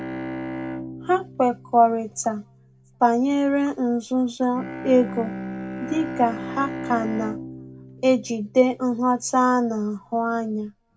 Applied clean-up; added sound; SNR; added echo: none; Bowed string instrument; 12 dB; reverberation time 0.2 s.